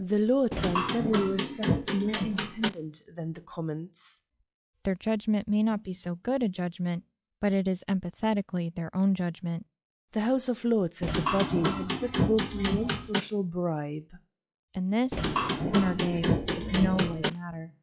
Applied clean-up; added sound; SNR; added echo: classical method log-MMSE.